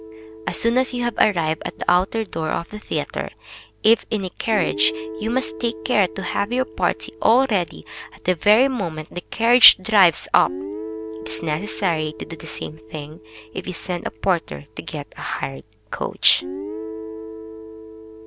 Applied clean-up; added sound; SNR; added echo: none; Guitar; 14 dB; none.